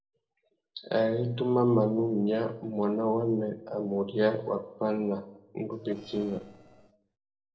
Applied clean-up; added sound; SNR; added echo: neural separator model SepFormer DNS4.